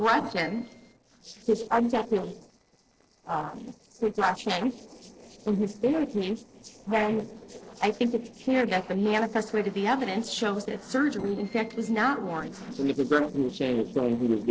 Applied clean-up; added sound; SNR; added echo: neural separator model SepFormer DNS4.